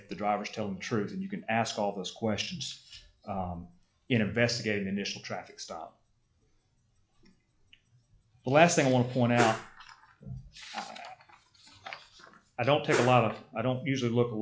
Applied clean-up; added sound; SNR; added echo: classical method log-MMSE.